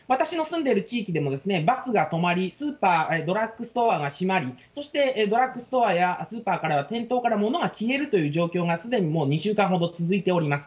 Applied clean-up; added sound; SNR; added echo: none; none; none; none.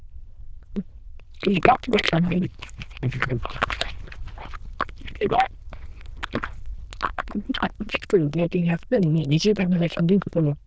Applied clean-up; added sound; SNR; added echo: neural diffusion model UNIVERSE++.